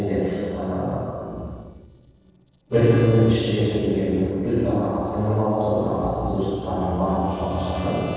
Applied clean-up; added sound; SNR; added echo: neural separator model SepFormer DNS4.